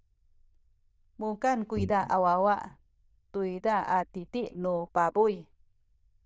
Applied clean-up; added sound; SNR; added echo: neural diffusion model UNIVERSE++.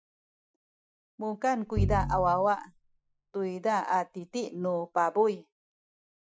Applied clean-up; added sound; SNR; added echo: classical method Wiener filter.